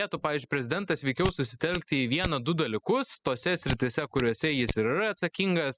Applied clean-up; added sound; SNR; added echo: classical method spectral subtraction.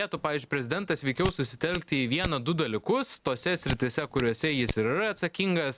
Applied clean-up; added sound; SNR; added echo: none; Hands; 11 dB; none.